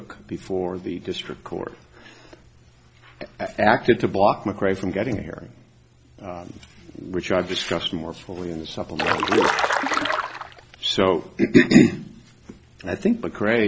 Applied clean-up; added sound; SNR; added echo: none; Stream; -1 dB; none.